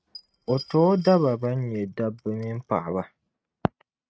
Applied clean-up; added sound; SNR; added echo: neural mask model RNNoise.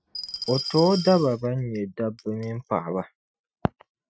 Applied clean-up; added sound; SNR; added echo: classical method Wiener filter.